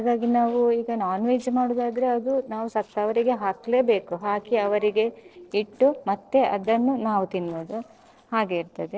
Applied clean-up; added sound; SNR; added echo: neural separator model SepFormer DNS4.